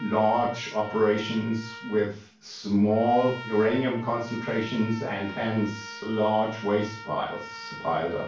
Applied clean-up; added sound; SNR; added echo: none; Trumpet; 15 dB; reverberation time 0.4 s.